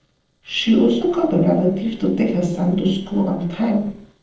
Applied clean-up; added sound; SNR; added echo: neural separator model SepFormer DNS4.